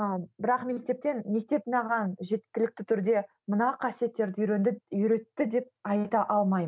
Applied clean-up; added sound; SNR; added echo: none; none; none; none.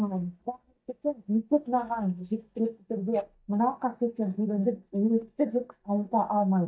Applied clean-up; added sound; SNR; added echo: neural mask model DeepFilterNet 3.